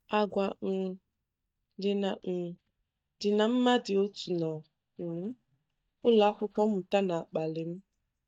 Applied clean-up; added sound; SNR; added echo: neural mask model DeepFilterNet 3.